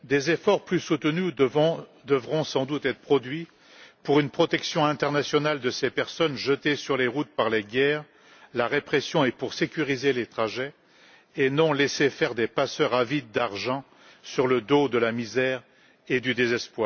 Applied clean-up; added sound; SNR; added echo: none; none; none; none.